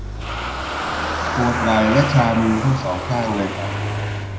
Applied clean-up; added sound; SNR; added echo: none; Engine starting / Motor vehicle (road); 3 dB; reverberation time 0.8 s.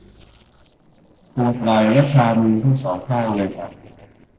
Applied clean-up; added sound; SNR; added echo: neural separator model SepFormer DNS4.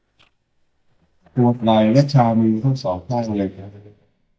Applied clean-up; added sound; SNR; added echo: neural mask model DeepFilterNet 3.